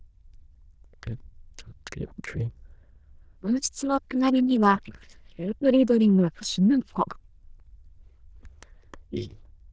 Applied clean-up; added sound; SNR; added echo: neural diffusion model UNIVERSE++.